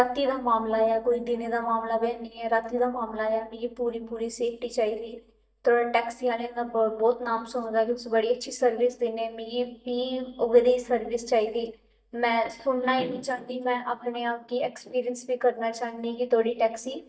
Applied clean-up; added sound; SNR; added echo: neural mask model DeepFilterNet 3.